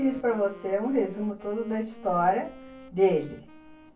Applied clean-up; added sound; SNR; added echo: none; Wind instrument, woodwind instrument; 20 dB; reverberation time 0.2 s.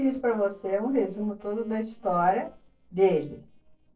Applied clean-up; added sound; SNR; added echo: neural separator model SepFormer DNS4.